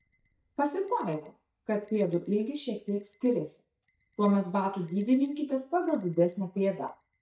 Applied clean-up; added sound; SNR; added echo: neural mask model DeepFilterNet 3.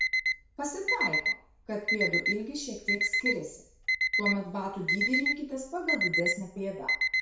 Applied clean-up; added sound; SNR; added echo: none; Alarm; -4 dB; reverberation time 0.6 s.